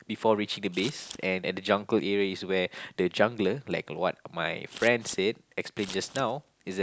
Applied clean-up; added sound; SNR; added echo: none; Scissors; 15 dB; none.